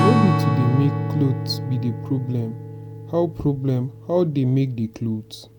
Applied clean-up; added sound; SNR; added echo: none; Strum; 3 dB; none.